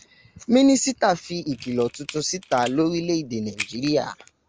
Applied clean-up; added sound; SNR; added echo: none; Camera; 17 dB; none.